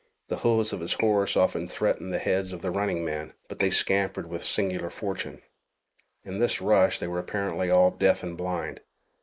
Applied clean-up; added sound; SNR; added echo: neural mask model Resemble Enhance denoiser.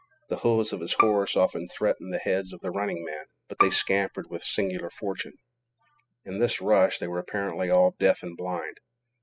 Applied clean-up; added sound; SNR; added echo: classical method spectral subtraction.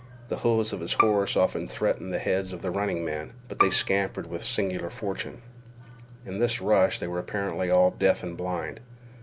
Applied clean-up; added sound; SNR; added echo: none; Bowed string instrument; 7 dB; none.